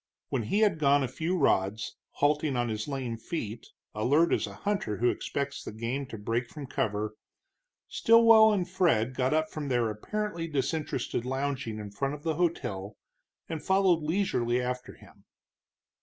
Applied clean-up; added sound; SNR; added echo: none; none; none; none.